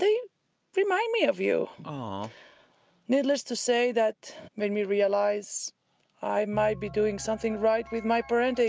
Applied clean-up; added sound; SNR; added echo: none; none; none; none.